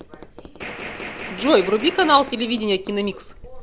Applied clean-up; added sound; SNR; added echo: none; Gunshot, gunfire + Tap; 13 dB; none.